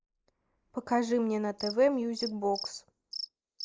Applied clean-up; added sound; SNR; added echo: neural mask model Resemble Enhance denoiser.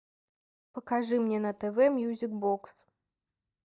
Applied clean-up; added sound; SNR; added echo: neural mask model DeepFilterNet 3.